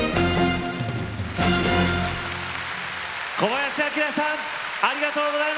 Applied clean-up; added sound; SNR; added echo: none; none; none; none.